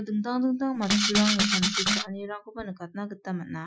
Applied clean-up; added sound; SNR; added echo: classical method Wiener filter.